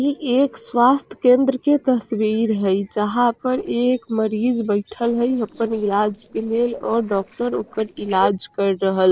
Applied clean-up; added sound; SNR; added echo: neural separator model SepFormer DNS4.